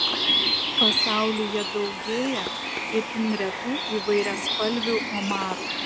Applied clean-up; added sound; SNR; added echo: none; Bird; -1 dB; none.